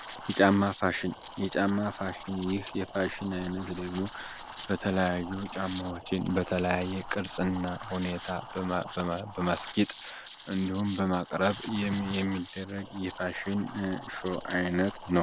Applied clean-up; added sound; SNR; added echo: none; Liquid; 11 dB; none.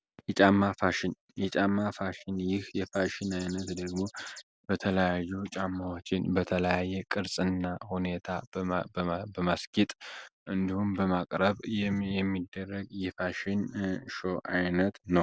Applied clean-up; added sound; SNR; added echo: none; none; none; none.